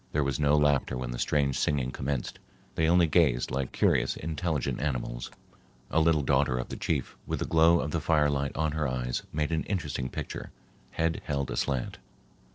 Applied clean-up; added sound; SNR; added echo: neural separator model SepFormer DNS4.